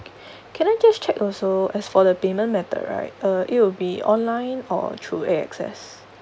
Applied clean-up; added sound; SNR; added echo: none; none; none; none.